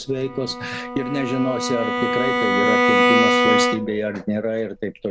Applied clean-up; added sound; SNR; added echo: none; Bowed string instrument; -4 dB; none.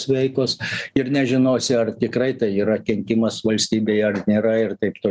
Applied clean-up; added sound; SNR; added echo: none; none; none; none.